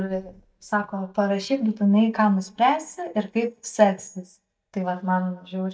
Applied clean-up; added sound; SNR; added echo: neural mask model DeepFilterNet 3.